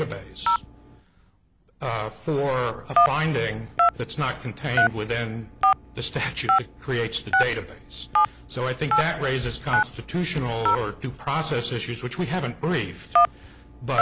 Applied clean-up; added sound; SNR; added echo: none; Telephone; -1 dB; none.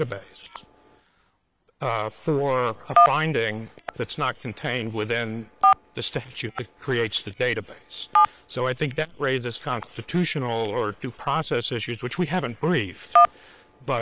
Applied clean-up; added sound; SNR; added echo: neural separator model SepFormer WHAM!.